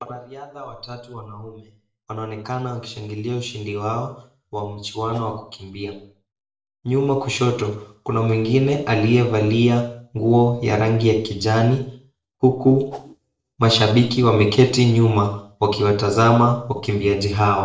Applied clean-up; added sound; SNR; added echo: neural separator model SepFormer DNS4.